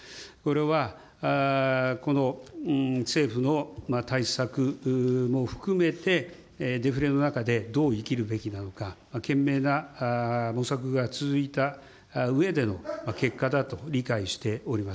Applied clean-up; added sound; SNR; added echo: none; none; none; none.